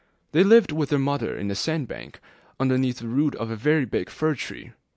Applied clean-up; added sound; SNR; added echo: none; none; none; none.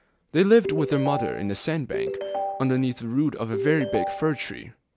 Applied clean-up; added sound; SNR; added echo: none; Ringtone; 6 dB; none.